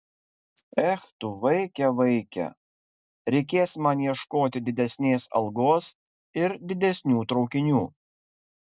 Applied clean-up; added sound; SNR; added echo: none; none; none; none.